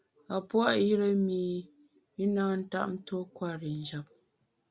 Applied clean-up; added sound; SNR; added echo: none; none; none; none.